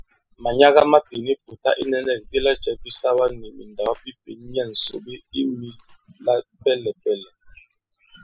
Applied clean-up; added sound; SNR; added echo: classical method spectral subtraction.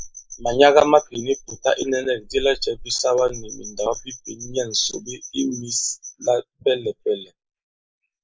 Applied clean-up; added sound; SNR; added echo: neural mask model Resemble Enhance denoiser.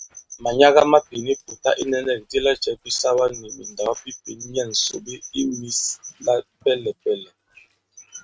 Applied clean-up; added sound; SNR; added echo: neural mask model RNNoise.